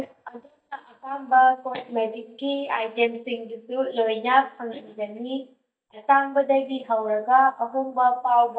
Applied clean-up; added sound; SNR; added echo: neural mask model DeepFilterNet 3.